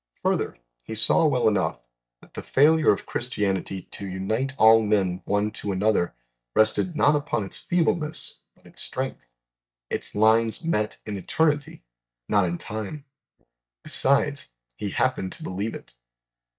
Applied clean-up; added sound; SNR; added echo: neural mask model DeepFilterNet 3.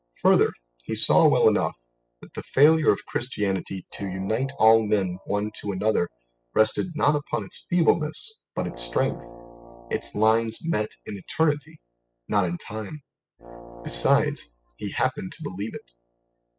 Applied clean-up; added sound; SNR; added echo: classical method spectral subtraction.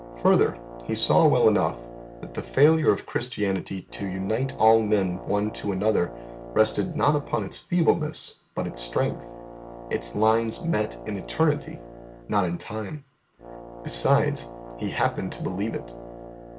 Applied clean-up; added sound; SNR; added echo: none; Brass instrument; 16 dB; none.